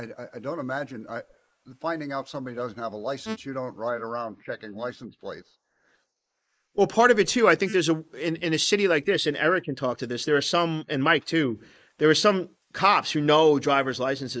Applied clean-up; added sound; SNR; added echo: neural mask model Resemble Enhance denoiser.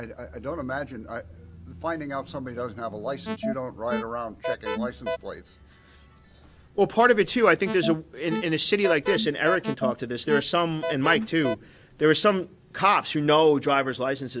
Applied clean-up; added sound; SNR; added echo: none; Alarm; 6 dB; none.